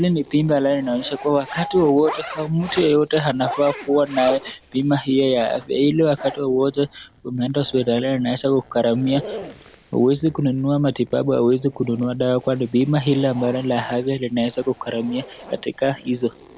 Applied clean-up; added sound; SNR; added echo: none; Zipper (clothing); 17 dB; none.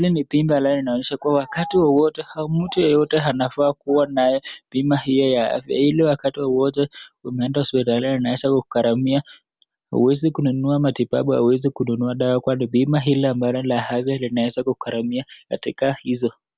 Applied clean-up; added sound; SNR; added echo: none; none; none; none.